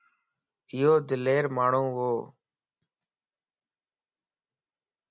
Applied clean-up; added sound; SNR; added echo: none; none; none; none.